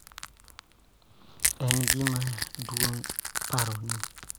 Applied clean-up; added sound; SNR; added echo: none; Crack / Crushing; -1 dB; none.